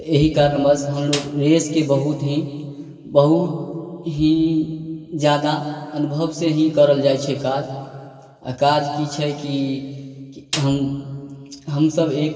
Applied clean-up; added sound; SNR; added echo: none; Snare drum; 12 dB; reverberation time 2.2 s.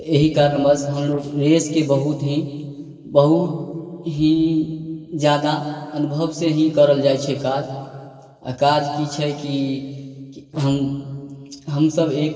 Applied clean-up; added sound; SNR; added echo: neural separator model SepFormer DNS4.